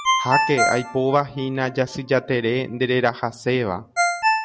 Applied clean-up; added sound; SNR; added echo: none; Ringtone; 2 dB; none.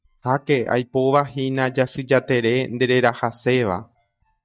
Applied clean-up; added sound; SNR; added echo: neural mask model DeepFilterNet 3.